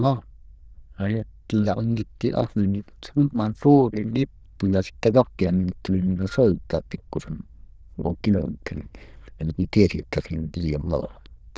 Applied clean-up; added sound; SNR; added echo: neural diffusion model UNIVERSE++.